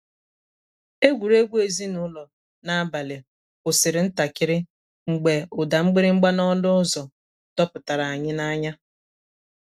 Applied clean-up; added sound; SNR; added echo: none; none; none; none.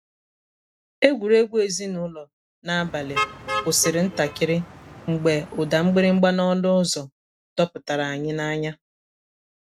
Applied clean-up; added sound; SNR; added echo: none; Motor vehicle (road); 9 dB; none.